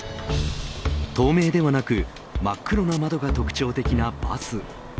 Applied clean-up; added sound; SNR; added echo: none; none; none; none.